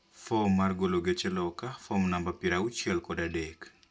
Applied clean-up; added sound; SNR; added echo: none; none; none; none.